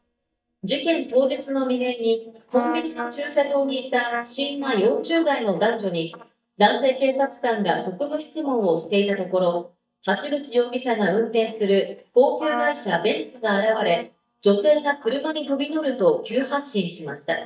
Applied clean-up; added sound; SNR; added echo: neural mask model DeepFilterNet 3.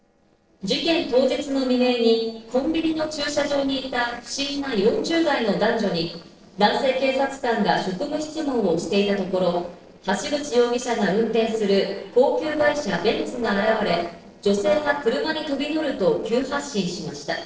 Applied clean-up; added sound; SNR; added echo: neural separator model SepFormer DNS4.